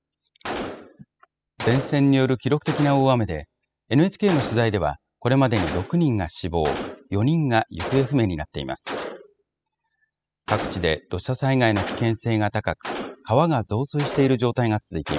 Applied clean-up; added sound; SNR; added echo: classical method spectral subtraction.